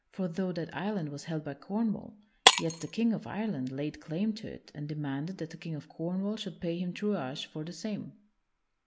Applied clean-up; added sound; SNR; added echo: none; Shatter; -2 dB; none.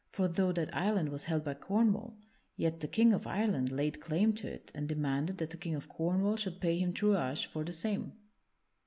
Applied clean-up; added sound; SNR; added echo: none; none; none; none.